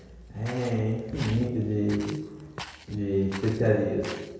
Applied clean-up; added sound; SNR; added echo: none; Walk, footsteps; 17 dB; reverberation time 1.2 s.